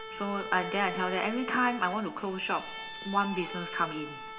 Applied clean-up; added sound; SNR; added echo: none; Bowed string instrument; 9 dB; reverberation time 1.7 s.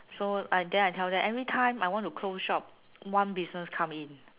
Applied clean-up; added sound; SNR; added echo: none; none; none; none.